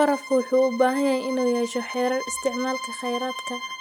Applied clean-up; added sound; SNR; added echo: none; Bowed string instrument; 10 dB; none.